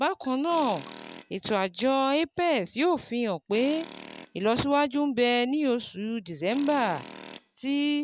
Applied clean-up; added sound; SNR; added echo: none; Tools; 19 dB; none.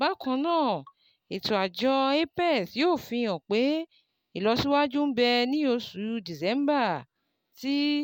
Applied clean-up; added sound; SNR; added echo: none; none; none; none.